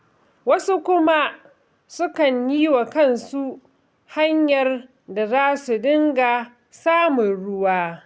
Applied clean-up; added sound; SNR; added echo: none; none; none; none.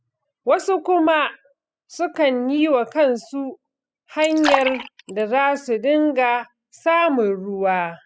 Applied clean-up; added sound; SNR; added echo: classical method spectral subtraction.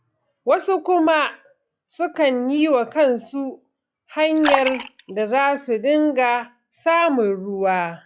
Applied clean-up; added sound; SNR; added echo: classical method log-MMSE.